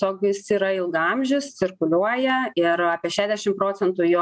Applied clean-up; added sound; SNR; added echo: none; none; none; none.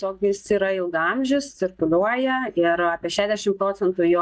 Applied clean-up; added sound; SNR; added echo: neural mask model DeepFilterNet 3.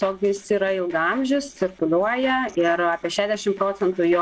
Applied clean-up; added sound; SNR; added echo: neural separator model SepFormer DNS4.